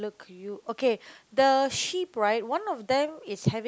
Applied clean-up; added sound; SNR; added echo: none; none; none; none.